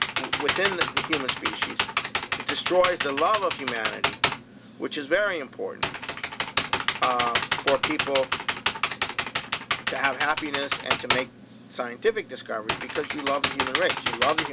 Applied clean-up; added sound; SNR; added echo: none; Computer keyboard; 0 dB; none.